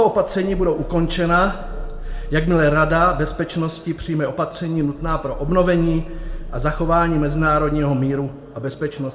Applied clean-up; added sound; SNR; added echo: none; Growling; 9 dB; reverberation time 0.6 s.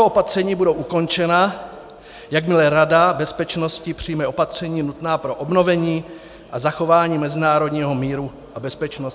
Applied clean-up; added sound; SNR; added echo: none; none; none; none.